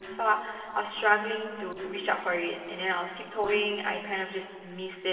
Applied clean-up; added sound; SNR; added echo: neural separator model SepFormer DNS4.